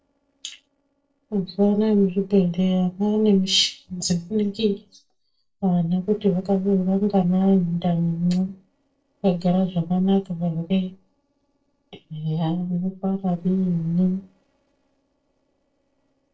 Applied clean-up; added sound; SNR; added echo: neural separator model SepFormer DNS4.